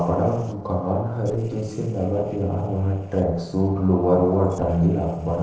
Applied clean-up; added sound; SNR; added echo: neural separator model SepFormer DNS4.